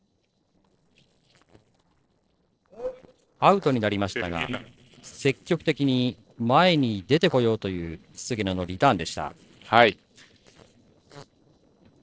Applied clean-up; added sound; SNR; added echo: neural separator model SepFormer DNS4.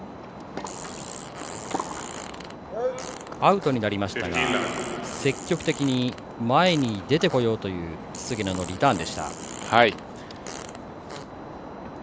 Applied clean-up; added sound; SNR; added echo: none; Fart; 15 dB; none.